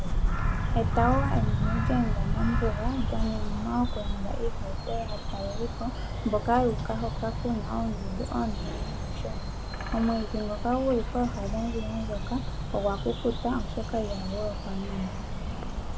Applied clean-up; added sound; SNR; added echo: none; Bird vocalization, bird call, bird song; -1 dB; none.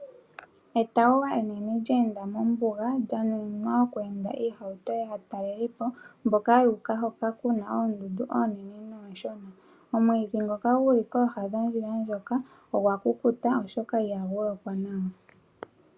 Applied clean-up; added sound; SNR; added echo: none; none; none; none.